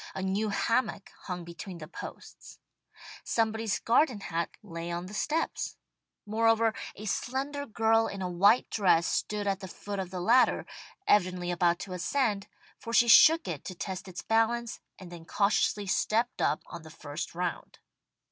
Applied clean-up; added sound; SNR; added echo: none; none; none; none.